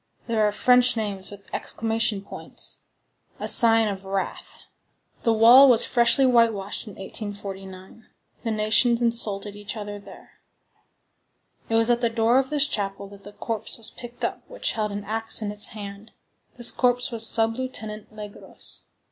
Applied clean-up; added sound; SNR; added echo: none; none; none; none.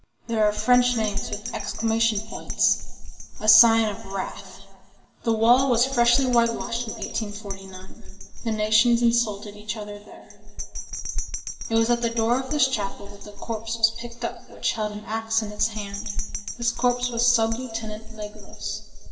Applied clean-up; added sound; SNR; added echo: none; Bell; 5 dB; reverberation time 1.8 s.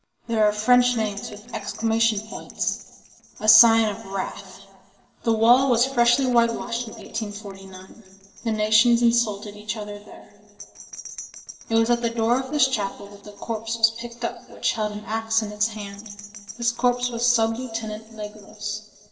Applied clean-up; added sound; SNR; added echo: neural separator model SepFormer DNS4.